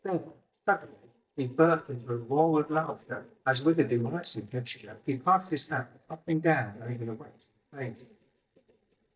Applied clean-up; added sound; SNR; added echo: neural mask model DeepFilterNet 3.